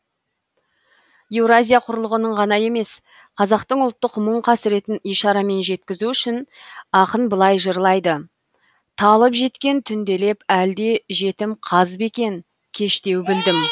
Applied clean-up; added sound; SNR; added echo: none; none; none; none.